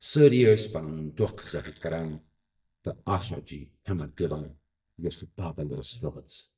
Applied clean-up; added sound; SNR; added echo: neural mask model DeepFilterNet 3.